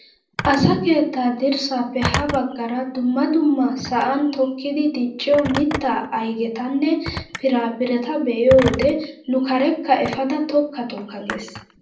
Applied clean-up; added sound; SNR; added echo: none; Telephone; 12 dB; reverberation time 0.6 s.